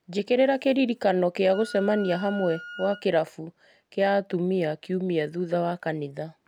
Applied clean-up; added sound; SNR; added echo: none; Wind instrument, woodwind instrument; 17 dB; none.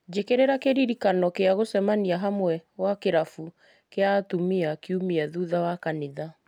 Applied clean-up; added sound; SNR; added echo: none; none; none; none.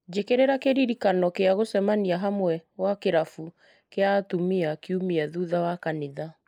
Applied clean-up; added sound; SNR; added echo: neural mask model Resemble Enhance denoiser.